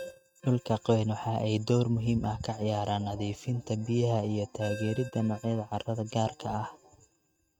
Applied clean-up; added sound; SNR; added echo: neural mask model RNNoise.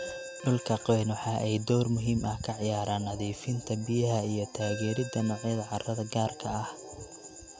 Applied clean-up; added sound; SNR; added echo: none; Ringtone; 17 dB; none.